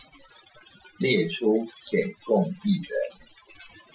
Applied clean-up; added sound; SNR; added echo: classical method Wiener filter.